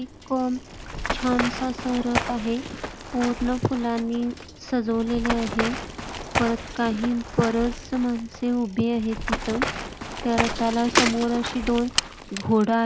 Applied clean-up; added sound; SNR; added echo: none; Bicycle + Run; 5 dB; none.